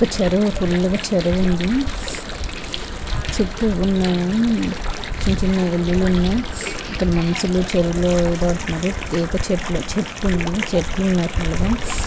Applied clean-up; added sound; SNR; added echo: none; Water; 12 dB; none.